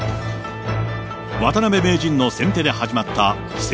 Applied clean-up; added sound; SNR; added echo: none; none; none; none.